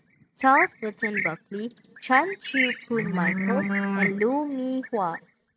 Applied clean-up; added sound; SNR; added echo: neural mask model RNNoise.